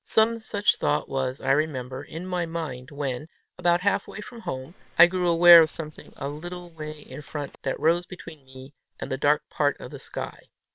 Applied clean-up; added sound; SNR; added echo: neural separator model SepFormer WHAM!.